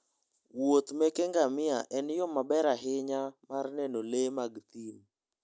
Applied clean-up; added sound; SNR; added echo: none; none; none; none.